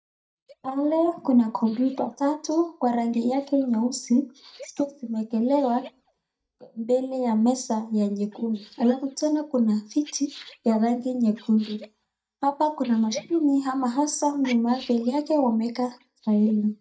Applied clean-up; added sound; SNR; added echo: neural mask model DeepFilterNet 3.